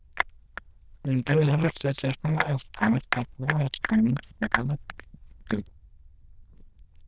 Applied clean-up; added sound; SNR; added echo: neural diffusion model UNIVERSE++.